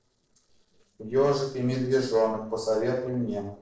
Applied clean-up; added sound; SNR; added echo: neural separator model SepFormer DNS4.